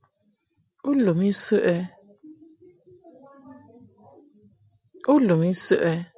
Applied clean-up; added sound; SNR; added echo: none; none; none; none.